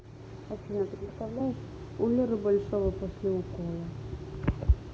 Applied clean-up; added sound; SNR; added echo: none; none; none; none.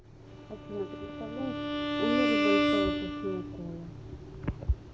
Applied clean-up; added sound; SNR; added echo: none; Bowed string instrument; -4 dB; none.